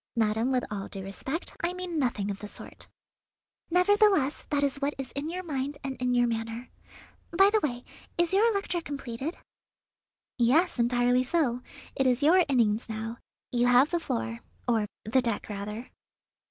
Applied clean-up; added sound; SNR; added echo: none; none; none; none.